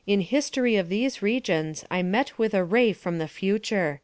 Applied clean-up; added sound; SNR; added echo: none; none; none; none.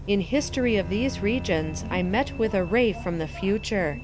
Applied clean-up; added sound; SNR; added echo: none; Bus + Bowed string instrument; 9 dB; none.